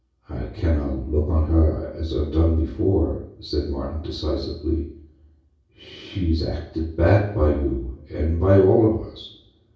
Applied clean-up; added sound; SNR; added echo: none; none; none; reverberation time 0.6 s.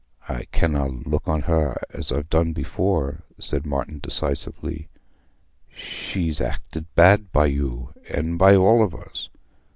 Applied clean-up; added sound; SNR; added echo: none; none; none; none.